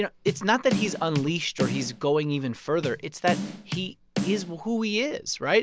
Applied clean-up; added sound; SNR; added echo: none; Bass drum / Snare drum; 5 dB; none.